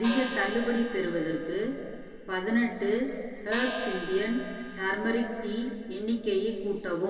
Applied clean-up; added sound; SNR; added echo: none; Gong; 12 dB; reverberation time 2.7 s.